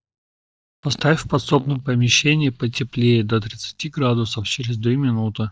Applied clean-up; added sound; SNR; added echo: neural mask model DeepFilterNet 3.